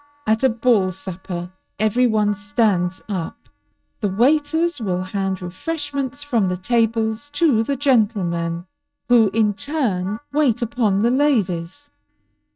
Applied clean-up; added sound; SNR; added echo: neural mask model RNNoise.